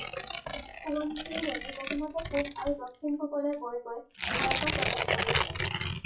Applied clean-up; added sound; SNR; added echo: classical method WPE with log-MMSE.